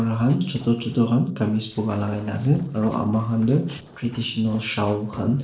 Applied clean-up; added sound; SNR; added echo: neural separator model SepFormer DNS4.